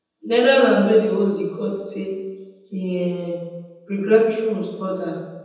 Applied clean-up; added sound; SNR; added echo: none; none; none; reverberation time 1.1 s.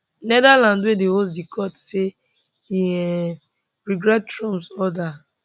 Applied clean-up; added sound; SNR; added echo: none; none; none; none.